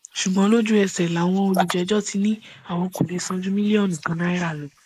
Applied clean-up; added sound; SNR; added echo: neural mask model Resemble Enhance denoiser.